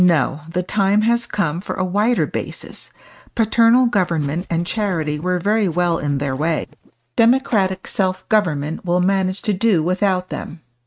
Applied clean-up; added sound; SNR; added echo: neural mask model RNNoise.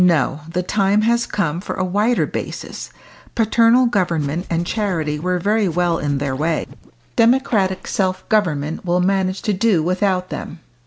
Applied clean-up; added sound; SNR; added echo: none; Scratching (performance technique); 18 dB; none.